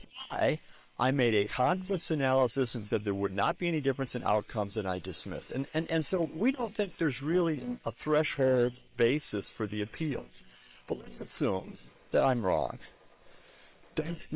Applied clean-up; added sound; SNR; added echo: neural separator model SepFormer WHAM!.